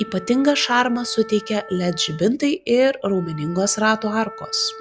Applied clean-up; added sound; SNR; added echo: none; Wind instrument, woodwind instrument; 17 dB; none.